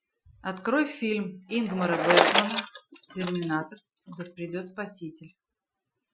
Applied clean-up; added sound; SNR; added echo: classical method Wiener filter.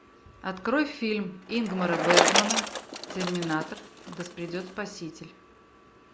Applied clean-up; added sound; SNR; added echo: none; Bicycle; 0 dB; none.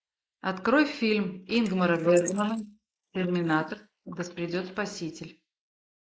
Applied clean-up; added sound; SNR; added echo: neural mask model Resemble Enhance denoiser.